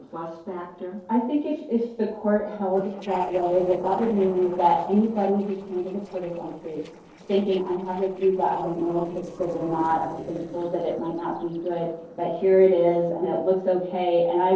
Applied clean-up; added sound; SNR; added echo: neural separator model SepFormer DNS4.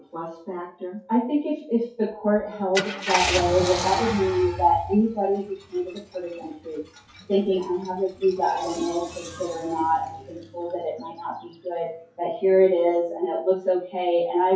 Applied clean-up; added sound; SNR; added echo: classical method WPE with log-MMSE.